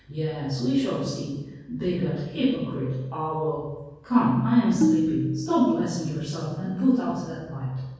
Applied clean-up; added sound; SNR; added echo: none; Tabla; 3 dB; reverberation time 1.3 s.